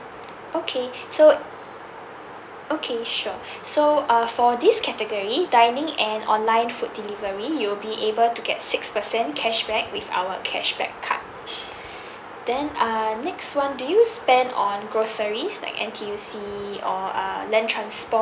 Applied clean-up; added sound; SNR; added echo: none; none; none; none.